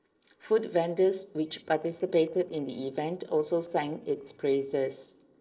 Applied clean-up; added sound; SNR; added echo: neural separator model SepFormer DNS4.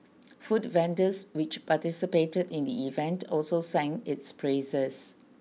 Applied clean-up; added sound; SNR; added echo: none; none; none; none.